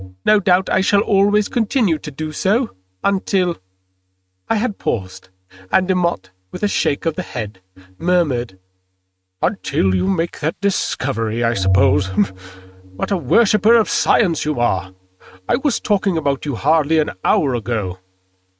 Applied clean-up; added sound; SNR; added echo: neural mask model RNNoise.